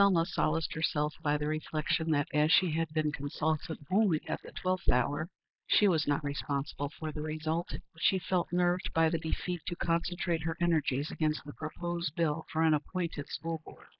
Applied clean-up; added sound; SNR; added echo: neural mask model Resemble Enhance denoiser.